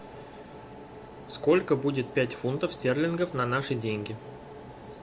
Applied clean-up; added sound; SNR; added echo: none; none; none; none.